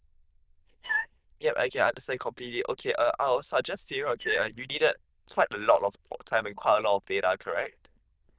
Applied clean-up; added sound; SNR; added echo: neural diffusion model UNIVERSE++.